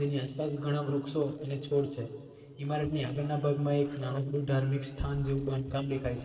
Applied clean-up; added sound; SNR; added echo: neural separator model SepFormer DNS4.